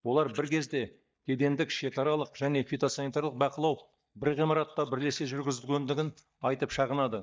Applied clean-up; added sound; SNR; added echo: neural mask model DeepFilterNet 3.